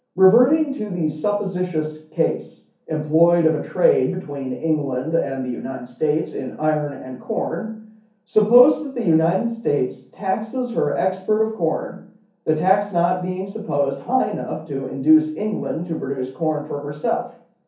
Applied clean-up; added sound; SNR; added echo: none; none; none; reverberation time 0.6 s.